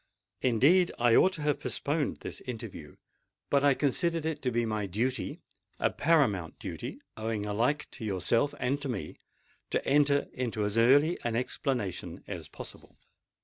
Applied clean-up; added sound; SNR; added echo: none; none; none; none.